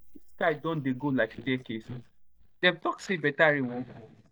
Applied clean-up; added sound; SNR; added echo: neural mask model DeepFilterNet 3.